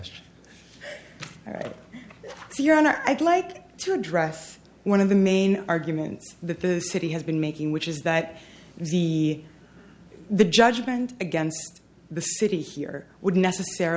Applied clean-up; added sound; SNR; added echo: none; none; none; none.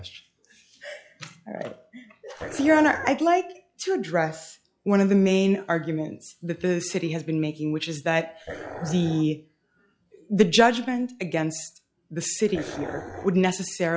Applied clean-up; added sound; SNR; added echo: classical method log-MMSE.